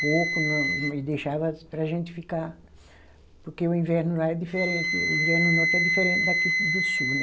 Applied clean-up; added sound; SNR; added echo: none; Wind instrument, woodwind instrument; -1 dB; none.